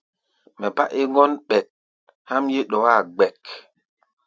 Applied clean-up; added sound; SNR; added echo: none; none; none; none.